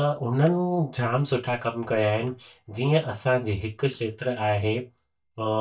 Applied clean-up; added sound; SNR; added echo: neural mask model DeepFilterNet 3.